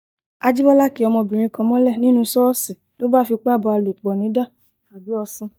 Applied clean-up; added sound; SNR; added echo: neural mask model DeepFilterNet 3.